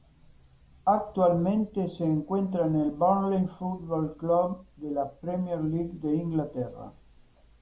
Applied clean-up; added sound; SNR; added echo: none; none; none; none.